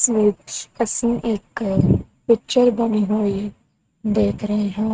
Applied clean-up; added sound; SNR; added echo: neural mask model RNNoise.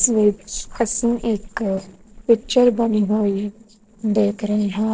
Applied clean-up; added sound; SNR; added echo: neural separator model SepFormer DNS4.